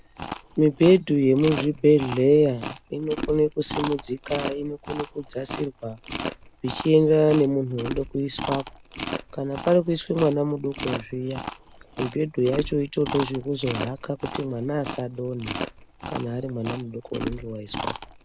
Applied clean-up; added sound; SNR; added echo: none; Chewing, mastication; 10 dB; none.